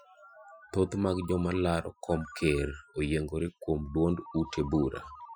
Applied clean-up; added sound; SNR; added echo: classical method Wiener filter.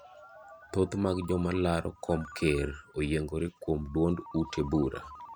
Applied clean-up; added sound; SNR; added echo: none; Ringtone; 19 dB; none.